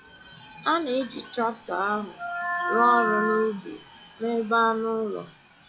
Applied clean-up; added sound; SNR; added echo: classical method log-MMSE.